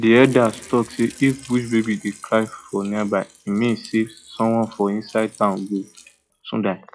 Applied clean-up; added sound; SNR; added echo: classical method log-MMSE.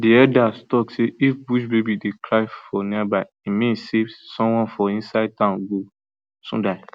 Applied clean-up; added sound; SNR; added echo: none; none; none; none.